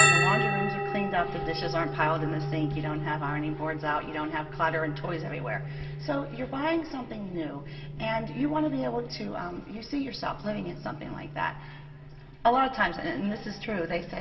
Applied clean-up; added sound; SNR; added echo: none; Bell; 2 dB; reverberation time 2.6 s.